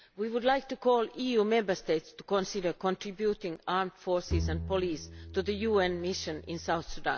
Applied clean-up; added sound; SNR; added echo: none; Bowed string instrument; 7 dB; none.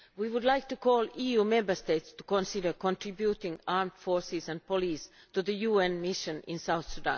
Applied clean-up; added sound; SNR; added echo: none; none; none; none.